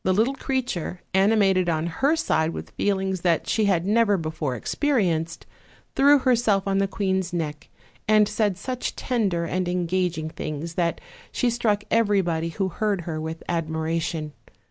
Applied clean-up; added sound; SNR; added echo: none; none; none; none.